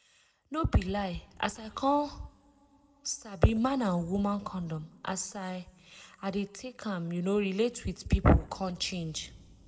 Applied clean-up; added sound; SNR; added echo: none; none; none; reverberation time 1.4 s.